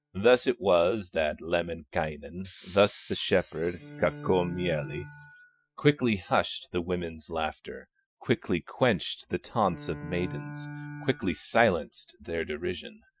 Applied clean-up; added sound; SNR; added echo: classical method Wiener filter.